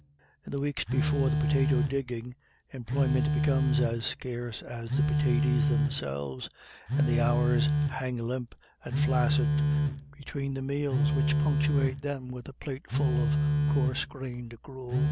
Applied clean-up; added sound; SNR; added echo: none; Telephone; -5 dB; none.